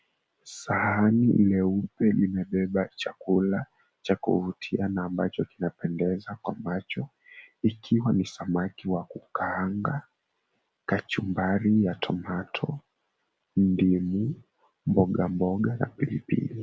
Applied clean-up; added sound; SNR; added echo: none; none; none; none.